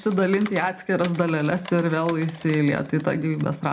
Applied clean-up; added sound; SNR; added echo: none; Computer keyboard; 19 dB; reverberation time 0.2 s.